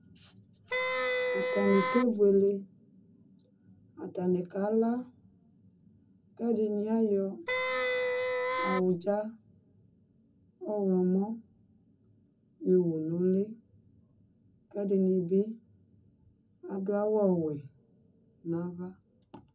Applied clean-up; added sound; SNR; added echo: none; Wind instrument, woodwind instrument; -1 dB; reverberation time 0.4 s.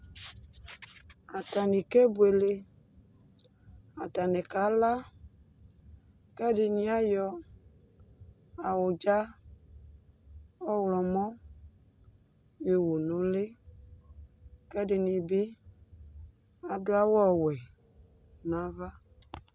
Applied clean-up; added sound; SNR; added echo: none; none; none; none.